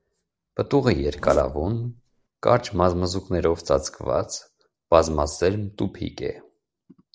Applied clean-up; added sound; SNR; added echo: neural separator model SepFormer DNS4.